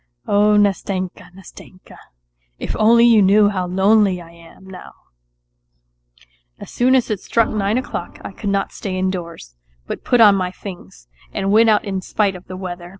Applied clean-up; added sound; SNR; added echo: neural separator model SepFormer DNS4.